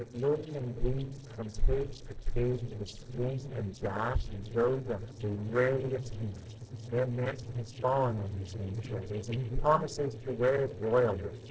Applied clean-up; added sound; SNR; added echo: neural separator model SepFormer DNS4.